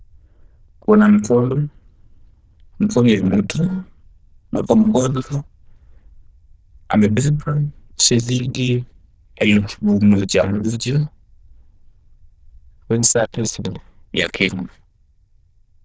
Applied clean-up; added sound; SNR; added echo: neural diffusion model UNIVERSE++.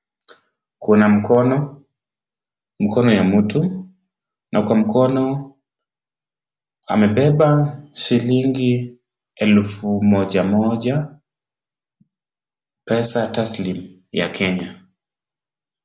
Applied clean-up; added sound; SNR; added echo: none; none; none; none.